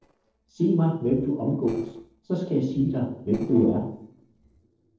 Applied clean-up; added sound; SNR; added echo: neural separator model SepFormer DNS4.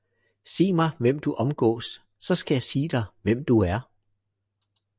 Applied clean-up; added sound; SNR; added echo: none; none; none; none.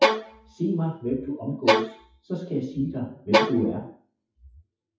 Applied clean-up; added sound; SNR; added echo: classical method WPE with log-MMSE.